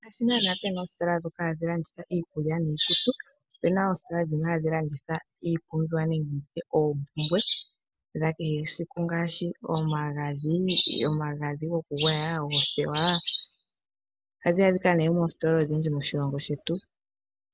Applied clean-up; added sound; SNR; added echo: none; none; none; none.